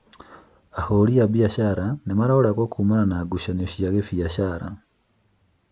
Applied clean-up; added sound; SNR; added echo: none; none; none; none.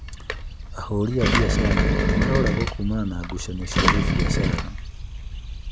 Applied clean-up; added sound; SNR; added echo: none; Engine; -5 dB; none.